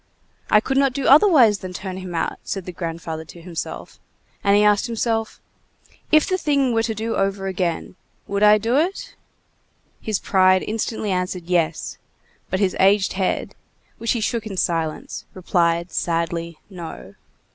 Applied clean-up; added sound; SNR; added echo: none; none; none; none.